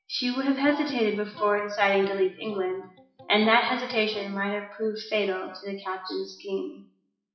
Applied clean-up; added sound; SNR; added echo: classical method WPE with log-MMSE.